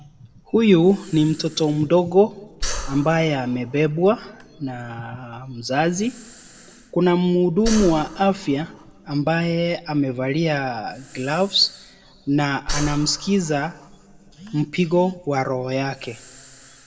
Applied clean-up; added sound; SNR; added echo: none; Breathing; 14 dB; reverberation time 1.8 s.